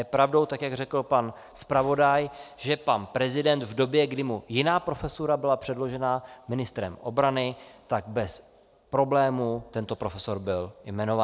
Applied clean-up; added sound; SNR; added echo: none; none; none; none.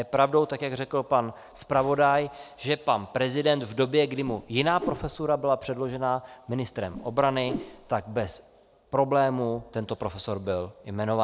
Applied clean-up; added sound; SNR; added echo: none; Whoosh, swoosh, swish; 13 dB; none.